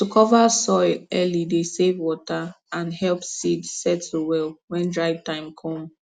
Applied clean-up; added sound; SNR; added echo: none; none; none; none.